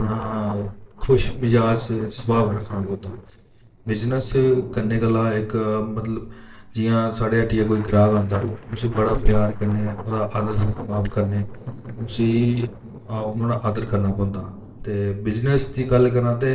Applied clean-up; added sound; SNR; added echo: neural separator model SepFormer DNS4.